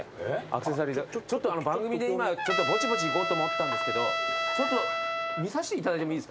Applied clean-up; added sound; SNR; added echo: none; Trumpet; 0 dB; none.